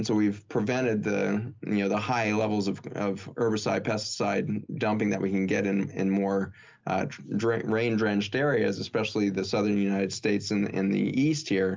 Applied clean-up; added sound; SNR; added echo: none; none; none; none.